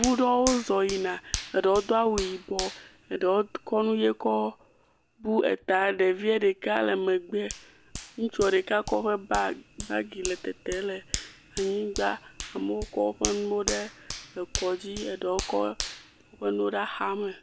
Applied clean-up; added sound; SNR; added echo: none; Hands; 12 dB; none.